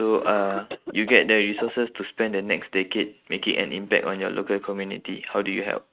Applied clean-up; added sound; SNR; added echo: neural mask model RNNoise.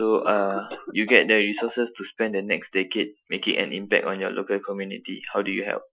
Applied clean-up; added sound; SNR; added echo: classical method Wiener filter.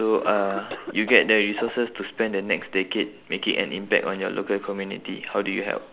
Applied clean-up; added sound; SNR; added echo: none; Cough; 17 dB; none.